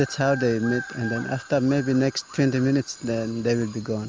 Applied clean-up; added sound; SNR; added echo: none; none; none; none.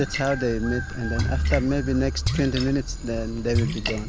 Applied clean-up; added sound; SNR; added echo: none; Splash, splatter; 2 dB; none.